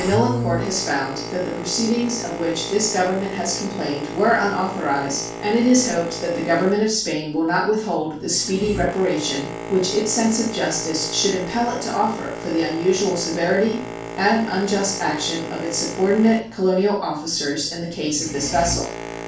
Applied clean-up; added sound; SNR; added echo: none; Boat, Water vehicle; 10 dB; reverberation time 0.3 s.